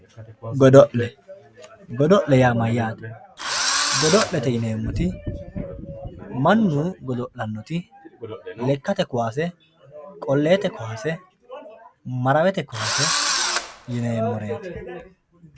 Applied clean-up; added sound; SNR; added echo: none; Engine / Drill; 2 dB; none.